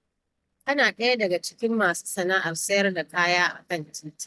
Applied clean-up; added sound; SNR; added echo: neural mask model DeepFilterNet 3.